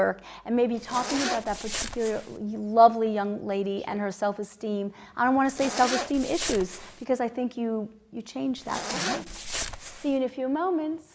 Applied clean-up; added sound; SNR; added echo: none; Zipper (clothing); 7 dB; none.